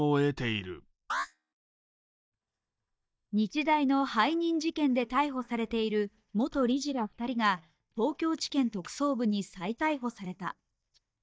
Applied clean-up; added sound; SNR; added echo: neural mask model DeepFilterNet 3.